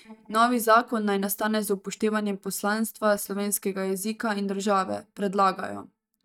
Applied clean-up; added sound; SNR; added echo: neural mask model DeepFilterNet 3.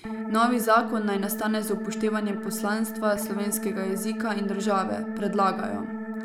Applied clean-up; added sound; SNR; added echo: none; Organ; 5 dB; none.